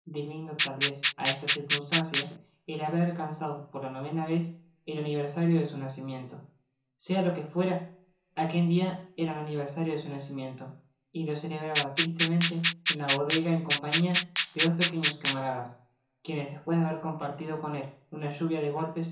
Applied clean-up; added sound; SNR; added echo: none; Rattle (instrument); -1 dB; reverberation time 0.7 s.